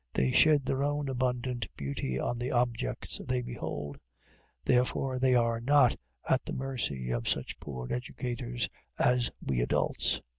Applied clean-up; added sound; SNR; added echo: none; none; none; none.